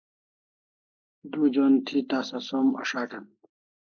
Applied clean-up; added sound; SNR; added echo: neural mask model Resemble Enhance denoiser.